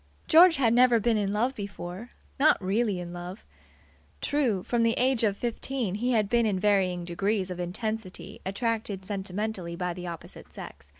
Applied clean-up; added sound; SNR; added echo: none; none; none; none.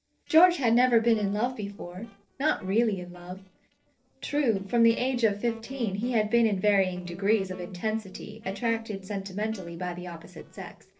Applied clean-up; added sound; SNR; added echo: neural separator model SepFormer DNS4.